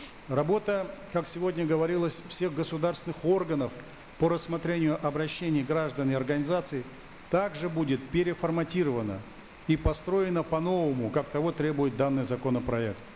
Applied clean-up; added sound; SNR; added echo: none; Rain; 19 dB; none.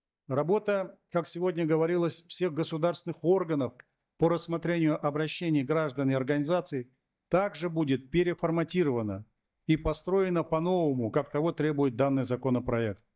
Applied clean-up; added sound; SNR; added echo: neural mask model DeepFilterNet 3.